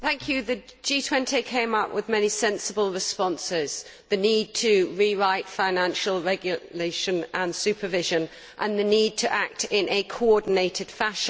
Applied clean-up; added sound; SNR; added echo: none; none; none; none.